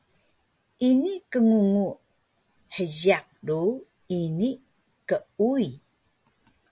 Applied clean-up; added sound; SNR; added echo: none; none; none; none.